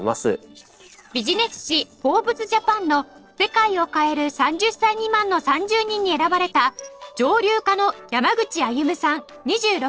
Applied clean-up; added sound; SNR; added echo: neural separator model SepFormer DNS4.